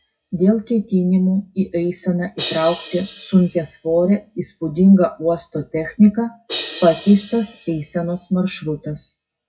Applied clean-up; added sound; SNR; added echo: classical method WPE with log-MMSE.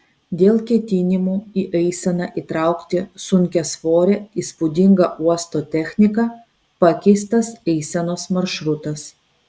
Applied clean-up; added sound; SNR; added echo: none; none; none; none.